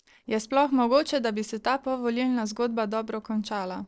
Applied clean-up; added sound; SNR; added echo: neural separator model SepFormer DNS4.